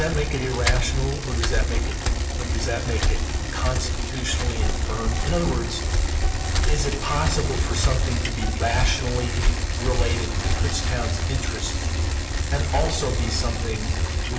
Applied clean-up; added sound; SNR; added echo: none; Bicycle; -5 dB; reverberation time 1.9 s.